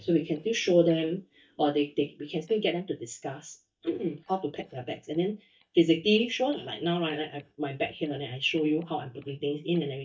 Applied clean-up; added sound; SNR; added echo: neural mask model DeepFilterNet 3.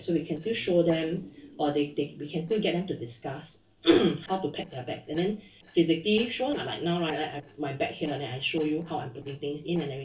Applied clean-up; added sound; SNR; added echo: neural separator model SepFormer DNS4.